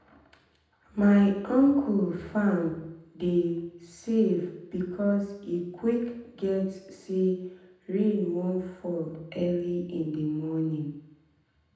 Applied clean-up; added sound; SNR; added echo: none; none; none; reverberation time 0.8 s.